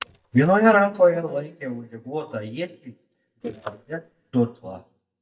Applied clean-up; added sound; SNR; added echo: neural mask model DeepFilterNet 3.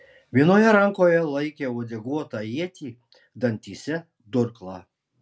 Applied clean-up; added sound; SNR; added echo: none; none; none; none.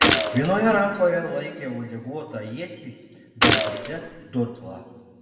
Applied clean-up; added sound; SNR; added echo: none; Gunshot, gunfire; -3 dB; reverberation time 1.8 s.